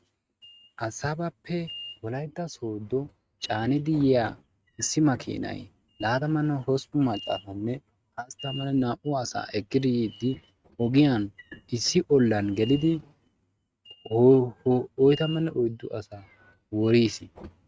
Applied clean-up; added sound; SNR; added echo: neural mask model RNNoise.